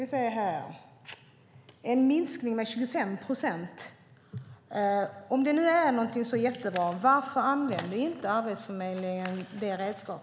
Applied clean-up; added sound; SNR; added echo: none; none; none; none.